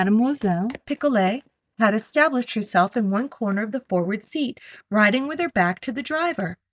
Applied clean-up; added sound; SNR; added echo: neural mask model DeepFilterNet 3.